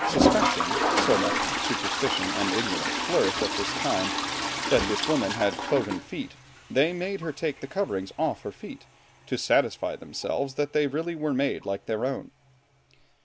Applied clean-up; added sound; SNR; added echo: none; Toilet flush; 1 dB; none.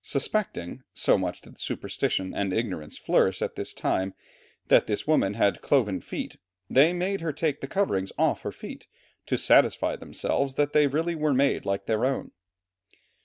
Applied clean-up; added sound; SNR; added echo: none; none; none; none.